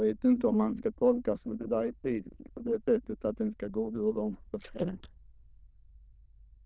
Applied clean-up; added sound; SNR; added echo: neural diffusion model UNIVERSE++.